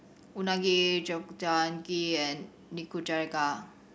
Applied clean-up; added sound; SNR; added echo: none; none; none; none.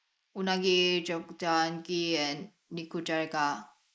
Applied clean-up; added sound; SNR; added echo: neural mask model Resemble Enhance denoiser.